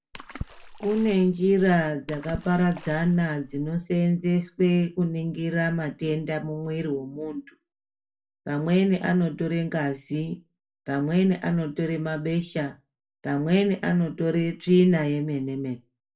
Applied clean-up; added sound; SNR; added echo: none; Water / Splash, splatter; 15 dB; reverberation time 0.2 s.